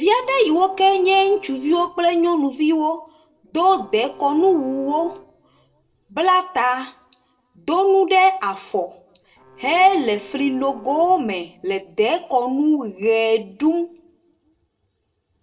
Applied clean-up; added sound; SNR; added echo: neural separator model SepFormer DNS4.